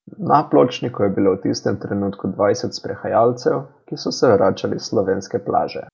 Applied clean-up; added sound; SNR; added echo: none; none; none; none.